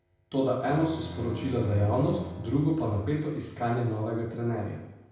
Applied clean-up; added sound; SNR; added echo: none; Bowed string instrument; 14 dB; reverberation time 0.9 s.